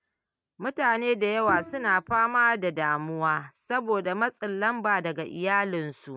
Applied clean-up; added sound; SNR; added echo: neural mask model RNNoise.